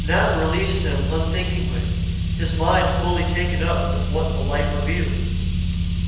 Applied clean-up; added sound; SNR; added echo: none; Car; -4 dB; reverberation time 1.1 s.